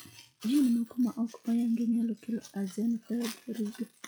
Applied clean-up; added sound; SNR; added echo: classical method log-MMSE.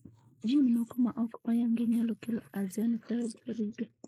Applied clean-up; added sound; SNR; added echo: neural mask model Resemble Enhance denoiser.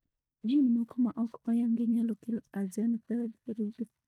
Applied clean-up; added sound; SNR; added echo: neural mask model DeepFilterNet 3.